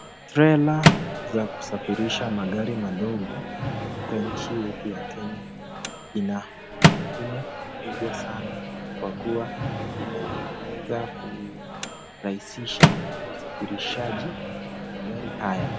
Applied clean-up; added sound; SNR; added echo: none; Microwave oven; -2 dB; none.